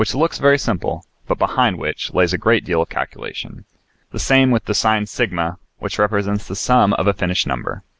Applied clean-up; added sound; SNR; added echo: none; none; none; none.